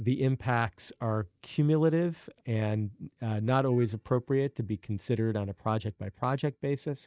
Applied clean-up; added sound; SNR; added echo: neural mask model DeepFilterNet 3.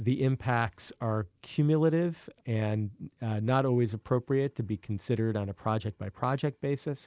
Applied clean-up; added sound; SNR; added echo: neural mask model Resemble Enhance denoiser.